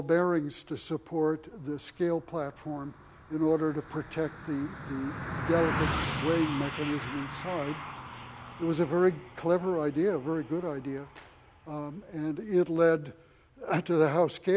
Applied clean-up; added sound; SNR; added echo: none; Car passing by; 10 dB; none.